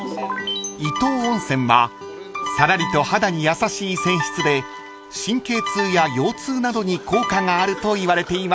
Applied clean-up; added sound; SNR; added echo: none; none; none; none.